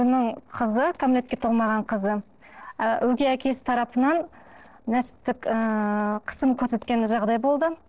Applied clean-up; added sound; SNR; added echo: neural separator model SepFormer DNS4.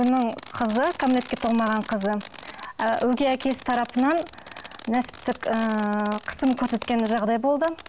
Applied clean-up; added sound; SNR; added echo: none; Fireworks; 15 dB; none.